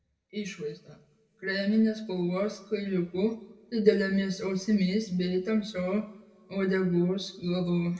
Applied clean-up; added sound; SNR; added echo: none; none; none; reverberation time 1.0 s.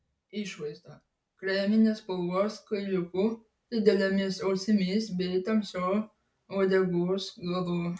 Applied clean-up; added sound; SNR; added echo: none; none; none; none.